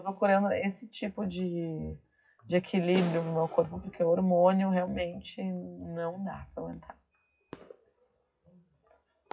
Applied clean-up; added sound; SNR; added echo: classical method WPE with log-MMSE.